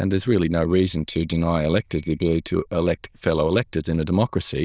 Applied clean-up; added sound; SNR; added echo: neural diffusion model UNIVERSE++.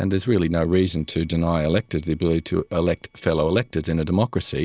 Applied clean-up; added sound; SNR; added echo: neural separator model SepFormer DNS4.